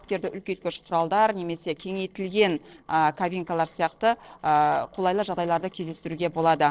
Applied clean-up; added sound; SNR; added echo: neural separator model SepFormer DNS4.